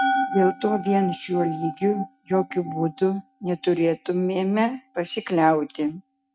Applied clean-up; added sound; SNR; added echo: neural mask model RNNoise.